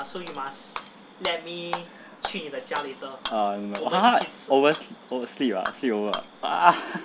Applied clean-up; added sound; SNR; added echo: none; Shatter / Hammer; 12 dB; none.